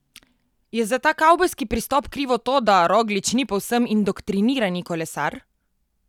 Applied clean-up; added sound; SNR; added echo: none; none; none; none.